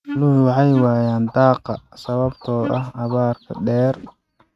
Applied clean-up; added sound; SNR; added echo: neural mask model RNNoise.